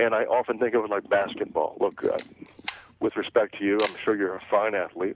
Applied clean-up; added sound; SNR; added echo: none; Camera; 12 dB; none.